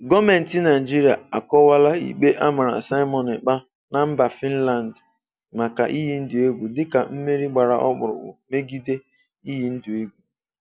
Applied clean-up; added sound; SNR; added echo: none; none; none; none.